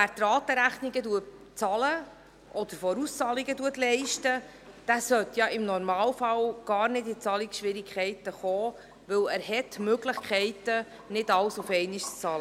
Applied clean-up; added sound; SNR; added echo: none; none; none; none.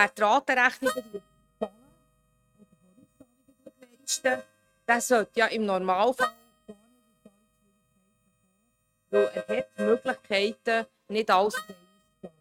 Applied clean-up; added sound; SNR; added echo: neural mask model RNNoise.